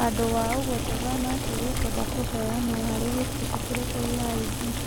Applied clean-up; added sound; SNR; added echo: none; Boiling; -1 dB; none.